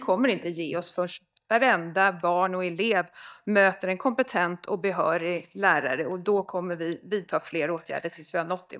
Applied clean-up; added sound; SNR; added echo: neural mask model DeepFilterNet 3.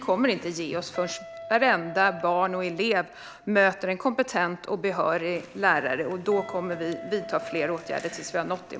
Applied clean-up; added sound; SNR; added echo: none; Guitar; 17 dB; none.